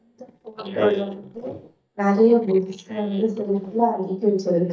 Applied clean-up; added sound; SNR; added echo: neural mask model DeepFilterNet 3.